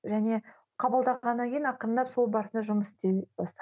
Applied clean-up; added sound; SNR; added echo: none; none; none; none.